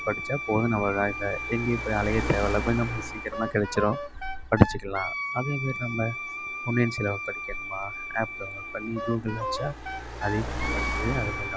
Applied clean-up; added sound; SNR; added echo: none; Car + Wind instrument, woodwind instrument; 4 dB; none.